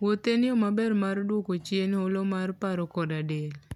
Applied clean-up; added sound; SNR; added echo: none; none; none; none.